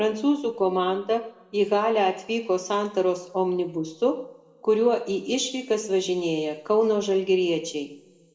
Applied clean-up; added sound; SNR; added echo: none; none; none; reverberation time 1.1 s.